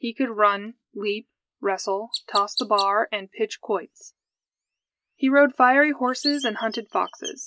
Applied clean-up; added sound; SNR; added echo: neural mask model Resemble Enhance denoiser.